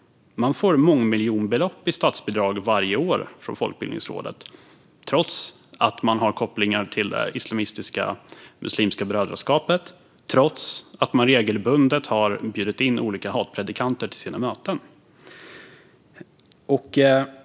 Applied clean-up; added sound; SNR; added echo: none; none; none; none.